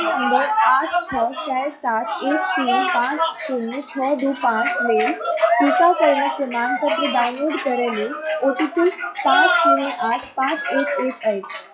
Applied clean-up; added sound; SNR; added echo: classical method WPE with log-MMSE.